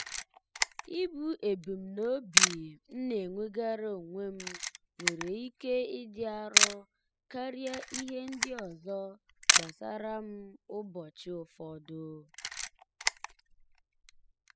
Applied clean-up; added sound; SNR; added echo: classical method spectral subtraction.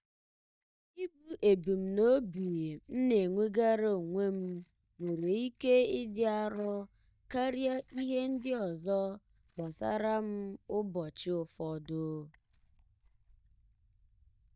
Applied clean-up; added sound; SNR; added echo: neural mask model DeepFilterNet 3.